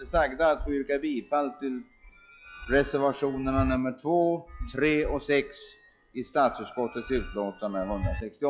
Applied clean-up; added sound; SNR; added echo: classical method log-MMSE.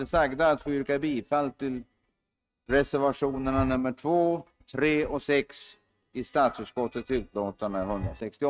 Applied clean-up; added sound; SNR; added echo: neural mask model RNNoise.